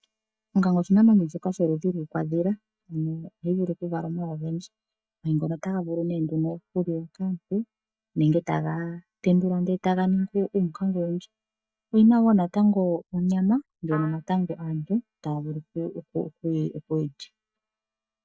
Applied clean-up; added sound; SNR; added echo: neural mask model DeepFilterNet 3.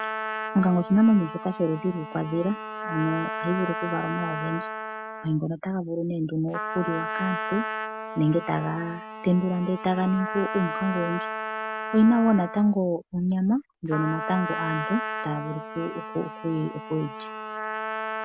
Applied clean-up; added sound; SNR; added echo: none; Trumpet; 7 dB; none.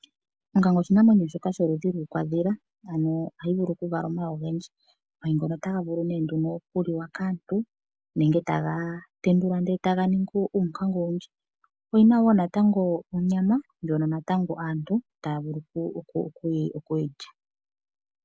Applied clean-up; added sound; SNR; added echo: none; none; none; none.